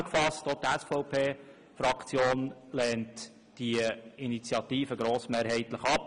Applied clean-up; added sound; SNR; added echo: none; none; none; none.